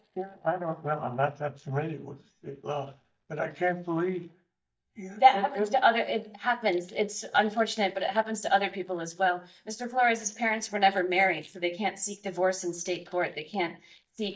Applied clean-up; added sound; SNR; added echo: neural mask model DeepFilterNet 3.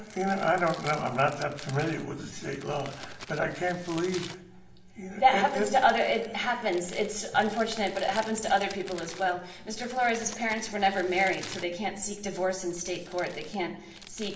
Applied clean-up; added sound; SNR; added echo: none; Crumpling, crinkling; 18 dB; reverberation time 0.7 s.